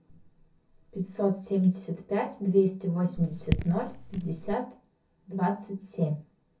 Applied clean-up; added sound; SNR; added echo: none; Raindrop / Drip; 4 dB; reverberation time 0.3 s.